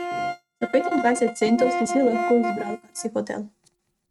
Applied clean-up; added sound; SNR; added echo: neural mask model RNNoise.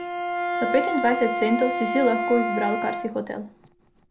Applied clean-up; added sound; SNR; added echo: none; Bowed string instrument; 2 dB; none.